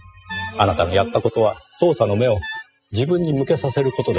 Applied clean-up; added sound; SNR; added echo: classical method spectral subtraction.